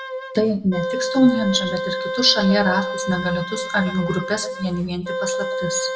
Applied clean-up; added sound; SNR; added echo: none; Wind instrument, woodwind instrument; 5 dB; reverberation time 0.5 s.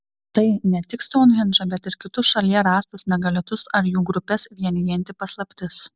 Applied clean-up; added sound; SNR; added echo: none; none; none; none.